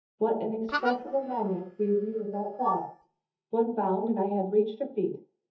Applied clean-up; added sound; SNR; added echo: neural mask model DeepFilterNet 3.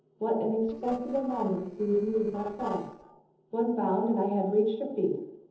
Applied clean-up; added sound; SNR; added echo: neural separator model SepFormer DNS4.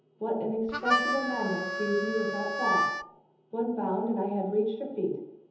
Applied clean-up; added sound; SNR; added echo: none; Harmonica; 0 dB; reverberation time 0.9 s.